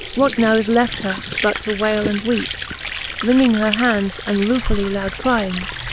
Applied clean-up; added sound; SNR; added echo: none; Sink (filling or washing) / Water; 8 dB; none.